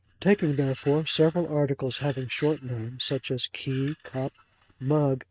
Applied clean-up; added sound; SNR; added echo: neural mask model RNNoise.